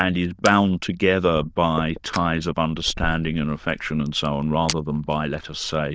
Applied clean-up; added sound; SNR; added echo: neural diffusion model UNIVERSE++.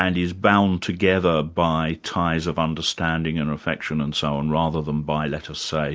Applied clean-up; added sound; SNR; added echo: none; none; none; none.